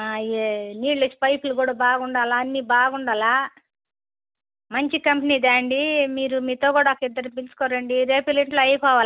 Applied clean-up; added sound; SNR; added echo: none; none; none; none.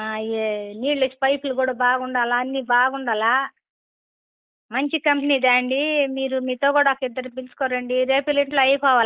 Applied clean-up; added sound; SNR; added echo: neural mask model Resemble Enhance denoiser.